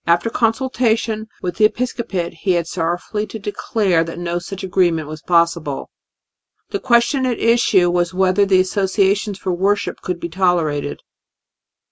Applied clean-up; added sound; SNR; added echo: none; none; none; none.